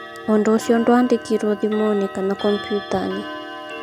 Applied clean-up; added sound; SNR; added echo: none; Clock; 13 dB; none.